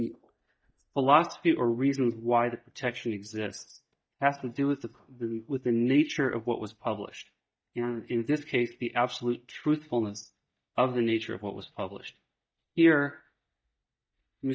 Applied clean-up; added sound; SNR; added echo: neural mask model DeepFilterNet 3.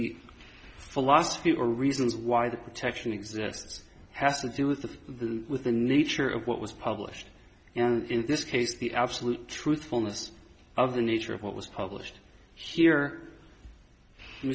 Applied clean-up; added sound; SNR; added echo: none; none; none; none.